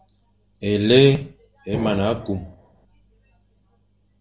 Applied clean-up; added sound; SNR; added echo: none; Explosion; 11 dB; reverberation time 0.4 s.